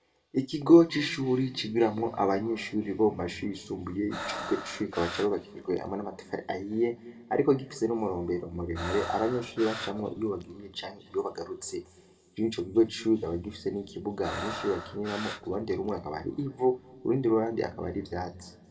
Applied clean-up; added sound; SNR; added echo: none; Breathing; 10 dB; reverberation time 1.6 s.